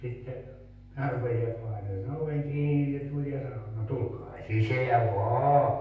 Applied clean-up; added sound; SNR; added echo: none; none; none; reverberation time 0.8 s.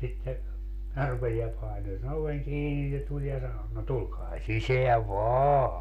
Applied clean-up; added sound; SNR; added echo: none; none; none; none.